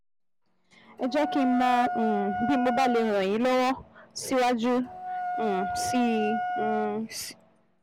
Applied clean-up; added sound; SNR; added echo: none; Wind instrument, woodwind instrument; 5 dB; none.